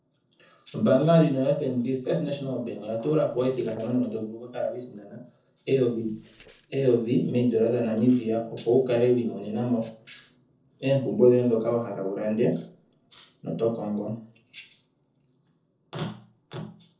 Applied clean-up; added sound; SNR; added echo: neural separator model SepFormer DNS4.